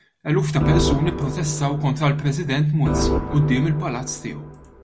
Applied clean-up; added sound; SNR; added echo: none; Organ; 5 dB; none.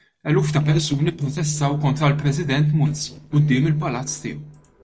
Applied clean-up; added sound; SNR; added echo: neural separator model SepFormer DNS4.